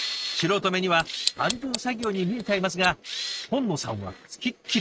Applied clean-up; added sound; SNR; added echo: neural mask model RNNoise.